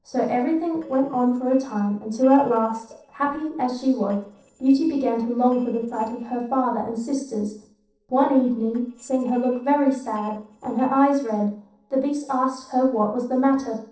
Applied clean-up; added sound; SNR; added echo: neural separator model SepFormer DNS4.